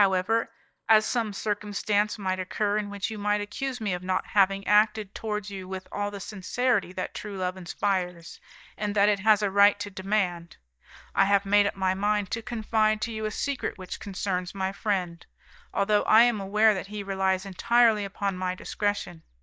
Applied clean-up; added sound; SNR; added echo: neural mask model DeepFilterNet 3.